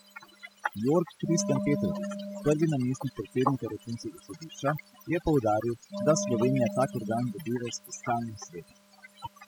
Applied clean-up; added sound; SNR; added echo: classical method spectral subtraction.